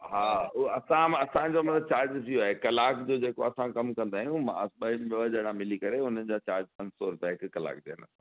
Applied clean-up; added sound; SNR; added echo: none; none; none; none.